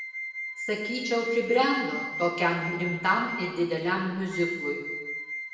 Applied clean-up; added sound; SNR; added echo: none; Wind instrument, woodwind instrument; 7 dB; reverberation time 1.2 s.